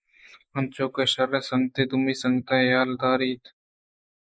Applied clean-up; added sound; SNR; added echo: neural mask model Resemble Enhance denoiser.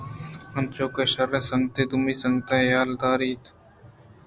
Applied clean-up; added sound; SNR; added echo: none; Bowed string instrument; 18 dB; none.